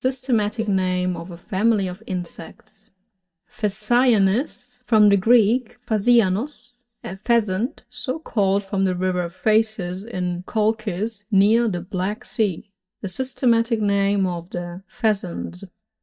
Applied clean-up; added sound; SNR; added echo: neural mask model DeepFilterNet 3.